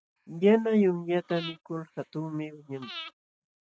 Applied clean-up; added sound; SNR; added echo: neural mask model RNNoise.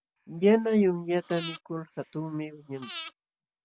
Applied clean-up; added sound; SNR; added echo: none; Breathing; 17 dB; none.